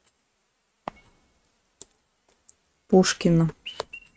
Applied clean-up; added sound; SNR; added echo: neural mask model RNNoise.